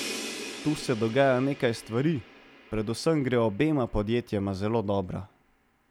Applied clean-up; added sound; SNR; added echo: none; Crash cymbal; 15 dB; none.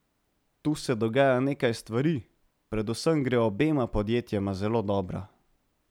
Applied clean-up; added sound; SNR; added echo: none; none; none; none.